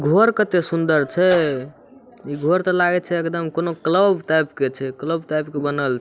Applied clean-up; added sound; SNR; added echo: none; Sneeze / Cough; 18 dB; none.